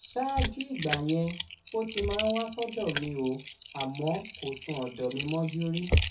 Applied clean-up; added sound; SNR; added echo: none; Typing; 3 dB; reverberation time 0.3 s.